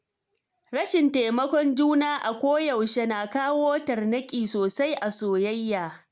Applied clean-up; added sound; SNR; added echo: none; none; none; none.